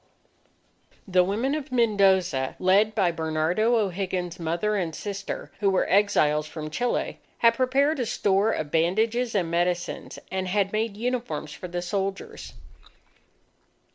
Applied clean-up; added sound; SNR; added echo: none; none; none; none.